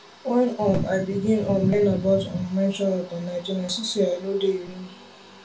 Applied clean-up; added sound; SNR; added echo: none; none; none; reverberation time 0.2 s.